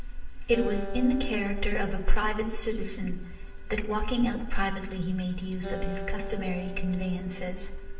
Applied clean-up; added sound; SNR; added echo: none; Acoustic guitar; 16 dB; reverberation time 0.8 s.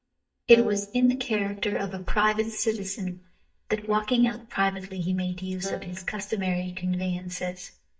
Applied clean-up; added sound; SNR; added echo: neural mask model DeepFilterNet 3.